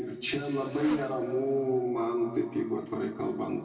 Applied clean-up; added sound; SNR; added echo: none; Motorcycle; 19 dB; reverberation time 2.1 s.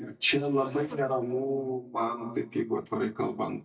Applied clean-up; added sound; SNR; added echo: neural mask model DeepFilterNet 3.